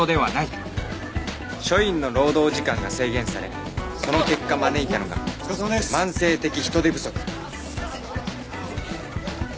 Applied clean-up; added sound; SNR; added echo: none; none; none; none.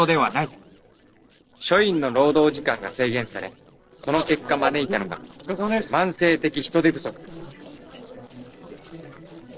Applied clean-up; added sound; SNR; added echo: neural separator model SepFormer DNS4.